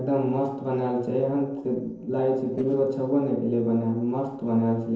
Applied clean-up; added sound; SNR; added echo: neural separator model SepFormer DNS4.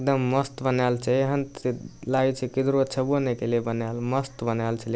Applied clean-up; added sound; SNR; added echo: none; none; none; none.